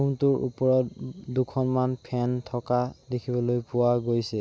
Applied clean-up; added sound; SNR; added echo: none; none; none; none.